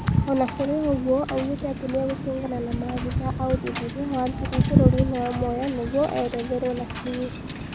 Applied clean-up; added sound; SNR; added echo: none; Wind / Boat, Water vehicle; 0 dB; none.